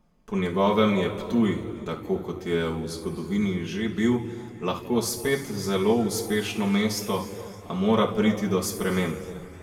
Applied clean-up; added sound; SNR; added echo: none; none; none; reverberation time 2.1 s.